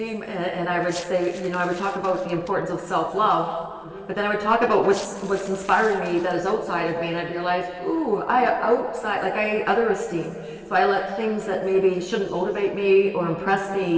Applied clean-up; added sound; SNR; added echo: neural separator model SepFormer DNS4.